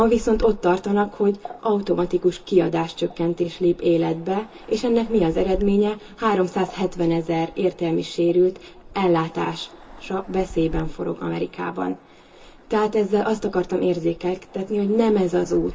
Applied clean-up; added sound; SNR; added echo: none; Waves, surf; 17 dB; reverberation time 0.2 s.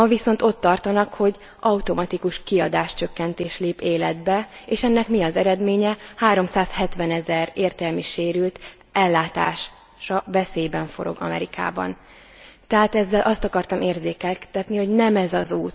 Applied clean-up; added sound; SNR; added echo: none; none; none; none.